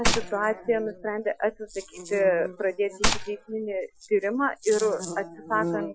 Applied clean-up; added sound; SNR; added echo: classical method Wiener filter.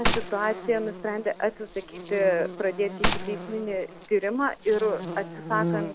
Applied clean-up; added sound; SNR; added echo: none; Buzz + Gunshot, gunfire; 3 dB; none.